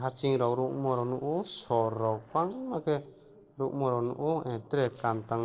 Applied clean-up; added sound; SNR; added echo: neural separator model SepFormer DNS4.